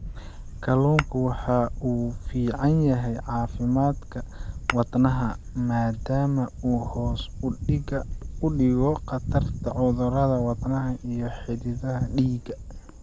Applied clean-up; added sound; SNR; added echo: none; Tap / Glass + Camera; 11 dB; none.